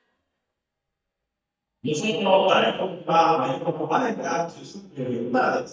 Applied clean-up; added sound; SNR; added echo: neural mask model DeepFilterNet 3.